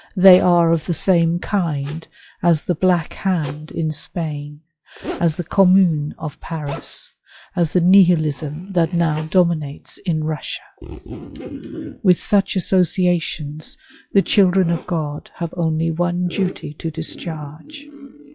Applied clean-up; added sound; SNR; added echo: classical method log-MMSE.